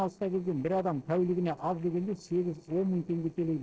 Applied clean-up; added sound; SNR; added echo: neural separator model SepFormer DNS4.